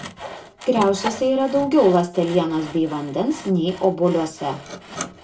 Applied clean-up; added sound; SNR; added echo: none; Sawing; 14 dB; reverberation time 0.2 s.